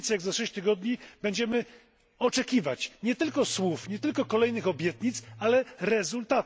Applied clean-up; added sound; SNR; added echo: none; Bass guitar; 20 dB; none.